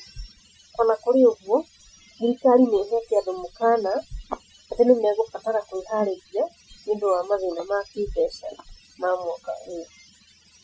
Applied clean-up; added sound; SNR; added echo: classical method Wiener filter.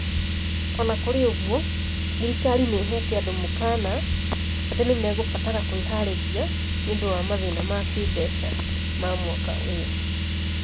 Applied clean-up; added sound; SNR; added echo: none; Car; -3 dB; none.